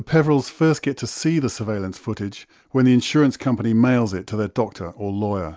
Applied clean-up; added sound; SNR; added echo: none; none; none; none.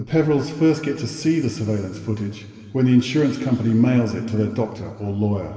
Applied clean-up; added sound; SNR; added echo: none; none; none; reverberation time 2.4 s.